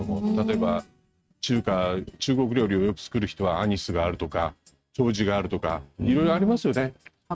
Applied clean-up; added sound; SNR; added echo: neural mask model RNNoise.